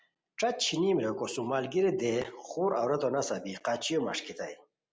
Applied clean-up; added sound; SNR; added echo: none; none; none; none.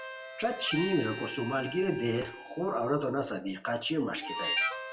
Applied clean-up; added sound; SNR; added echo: none; Harmonica; 7 dB; reverberation time 0.2 s.